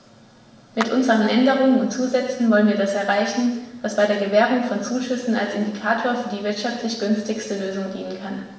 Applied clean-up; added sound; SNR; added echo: none; Clapping; 14 dB; reverberation time 1.0 s.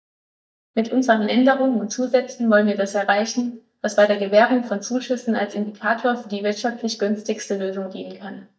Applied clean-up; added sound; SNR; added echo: neural mask model DeepFilterNet 3.